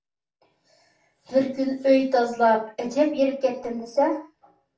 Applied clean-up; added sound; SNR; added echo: none; none; none; reverberation time 0.4 s.